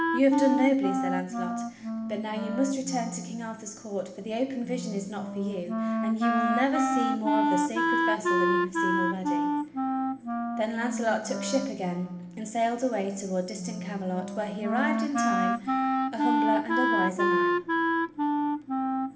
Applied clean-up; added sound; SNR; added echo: none; Wind instrument, woodwind instrument; -2 dB; reverberation time 1.1 s.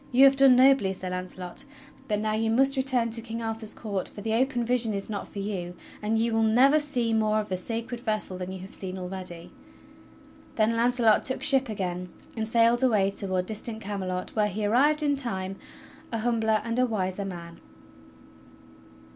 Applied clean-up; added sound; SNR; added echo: none; none; none; none.